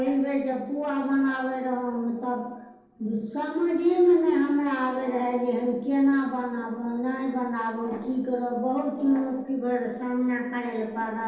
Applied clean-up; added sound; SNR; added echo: neural separator model SepFormer DNS4.